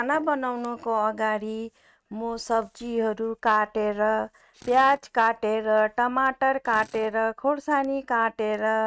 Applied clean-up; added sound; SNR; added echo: neural mask model RNNoise.